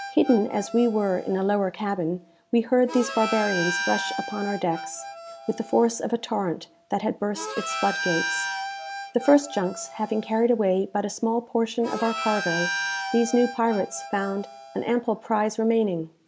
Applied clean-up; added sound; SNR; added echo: none; Harmonica; 9 dB; none.